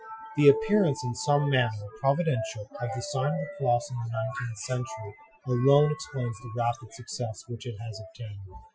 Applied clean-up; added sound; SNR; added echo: classical method Wiener filter.